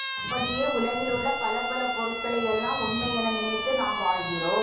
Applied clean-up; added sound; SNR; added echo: none; Siren; 1 dB; reverberation time 0.8 s.